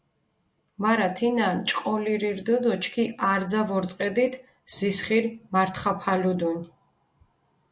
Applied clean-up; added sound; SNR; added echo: none; none; none; none.